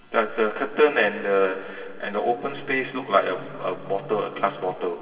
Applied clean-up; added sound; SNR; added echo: none; Musical instrument; 19 dB; reverberation time 2.5 s.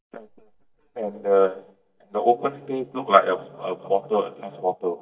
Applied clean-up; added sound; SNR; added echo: neural mask model DeepFilterNet 3.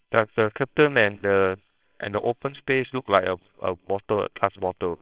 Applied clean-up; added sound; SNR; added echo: neural separator model SepFormer WHAMR!.